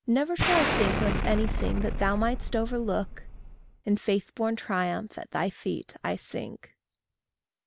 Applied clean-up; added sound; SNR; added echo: none; Explosion; -1 dB; none.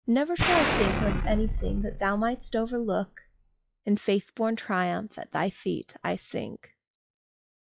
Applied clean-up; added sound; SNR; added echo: classical method log-MMSE.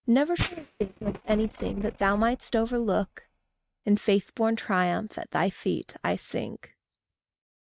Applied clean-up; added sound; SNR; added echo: neural mask model RNNoise.